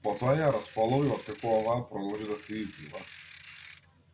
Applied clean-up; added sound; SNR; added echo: none; Ratchet, pawl / Percussion; 14 dB; none.